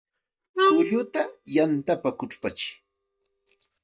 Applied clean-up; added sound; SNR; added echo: neural mask model DeepFilterNet 3.